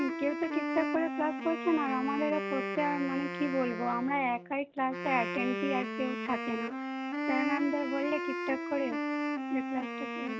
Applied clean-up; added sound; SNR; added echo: none; Wind instrument, woodwind instrument; 3 dB; none.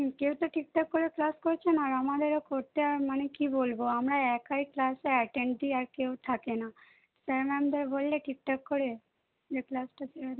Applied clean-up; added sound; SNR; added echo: none; none; none; none.